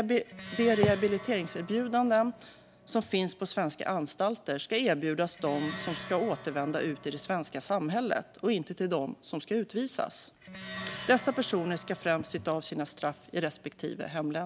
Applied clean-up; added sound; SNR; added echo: none; Plucked string instrument; 16 dB; none.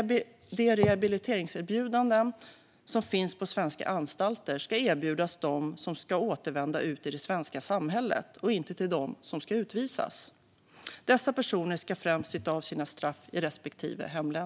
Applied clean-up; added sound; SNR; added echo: none; none; none; none.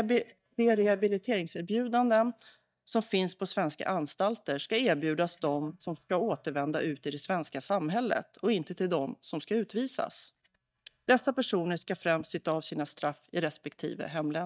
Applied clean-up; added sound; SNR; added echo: neural mask model DeepFilterNet 3.